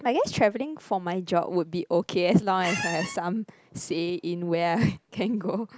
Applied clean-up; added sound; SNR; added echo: none; Squeak; 5 dB; none.